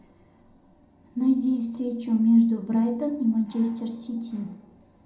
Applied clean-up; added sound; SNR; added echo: none; none; none; reverberation time 0.2 s.